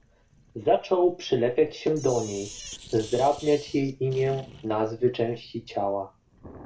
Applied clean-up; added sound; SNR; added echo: none; Sink (filling or washing); 19 dB; reverberation time 0.2 s.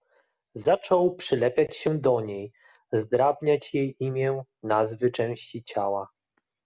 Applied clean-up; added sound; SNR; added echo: none; none; none; none.